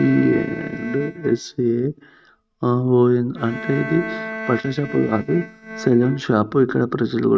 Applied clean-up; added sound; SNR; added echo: neural mask model RNNoise.